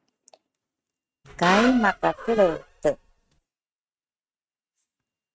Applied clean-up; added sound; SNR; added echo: neural mask model RNNoise.